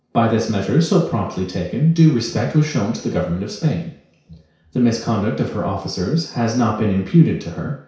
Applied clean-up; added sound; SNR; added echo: none; none; none; reverberation time 0.6 s.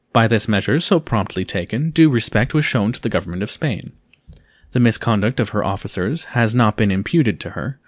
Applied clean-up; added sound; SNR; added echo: none; none; none; none.